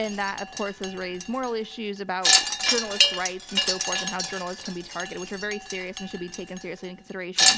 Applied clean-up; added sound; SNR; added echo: none; Wind chime; -5 dB; none.